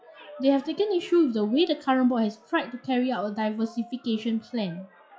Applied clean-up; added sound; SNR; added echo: classical method log-MMSE.